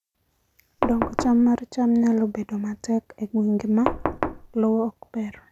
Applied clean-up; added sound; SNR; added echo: none; Knock; 4 dB; none.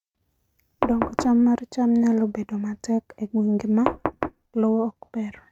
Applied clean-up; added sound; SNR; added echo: neural mask model RNNoise.